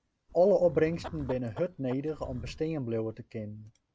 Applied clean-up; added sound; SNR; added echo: none; Chicken, rooster + Livestock, farm animals, working animals; 16 dB; none.